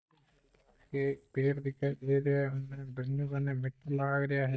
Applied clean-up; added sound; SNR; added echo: neural mask model DeepFilterNet 3.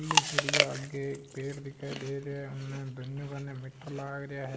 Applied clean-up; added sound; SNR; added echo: none; Chewing, mastication; -3 dB; none.